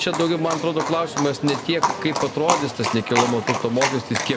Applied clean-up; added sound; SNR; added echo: none; Livestock, farm animals, working animals; 3 dB; none.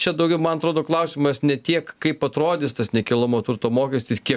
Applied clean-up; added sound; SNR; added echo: none; none; none; none.